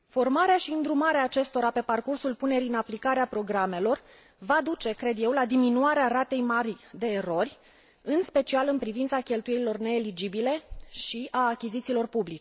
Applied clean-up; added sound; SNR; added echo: none; none; none; none.